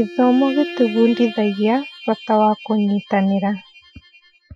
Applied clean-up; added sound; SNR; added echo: classical method Wiener filter.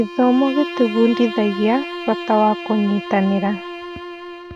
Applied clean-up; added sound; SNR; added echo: none; Bowed string instrument; 10 dB; none.